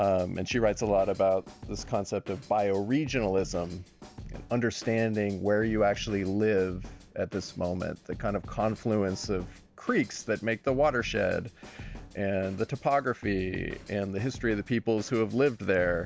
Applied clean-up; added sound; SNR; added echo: none; Drum kit; 16 dB; none.